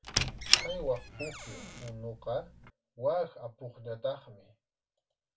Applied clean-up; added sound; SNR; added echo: none; Squeak; -4 dB; reverberation time 0.2 s.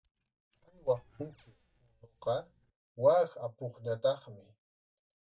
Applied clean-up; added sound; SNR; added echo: neural mask model DeepFilterNet 3.